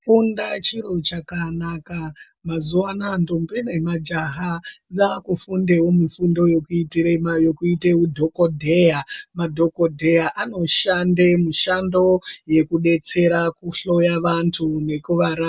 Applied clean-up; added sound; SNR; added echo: none; none; none; none.